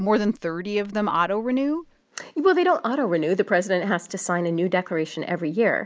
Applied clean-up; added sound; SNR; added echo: none; none; none; none.